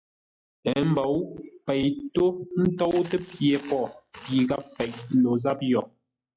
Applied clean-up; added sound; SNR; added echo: classical method log-MMSE.